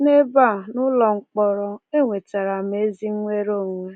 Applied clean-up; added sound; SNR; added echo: none; none; none; none.